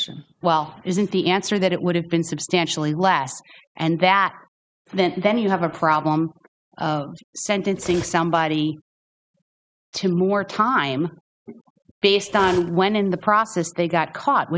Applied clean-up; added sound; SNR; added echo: none; Cutlery, silverware; 17 dB; none.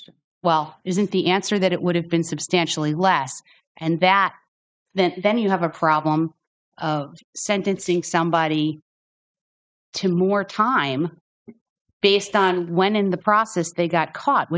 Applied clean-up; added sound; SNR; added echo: neural mask model DeepFilterNet 3.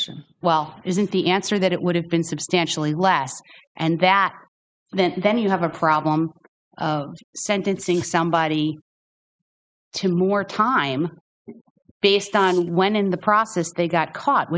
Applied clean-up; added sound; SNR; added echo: neural mask model Resemble Enhance denoiser.